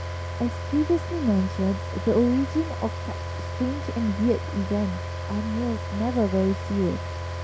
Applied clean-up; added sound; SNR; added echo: none; Car; 5 dB; none.